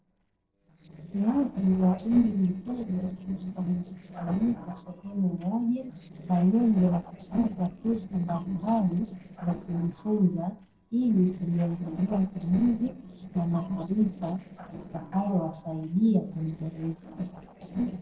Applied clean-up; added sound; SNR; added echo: neural separator model SepFormer DNS4.